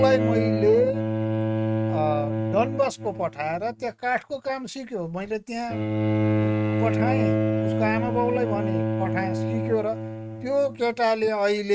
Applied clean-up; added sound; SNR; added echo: neural mask model RNNoise.